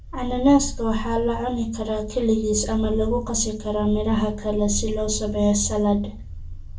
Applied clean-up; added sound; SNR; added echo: none; none; none; reverberation time 0.3 s.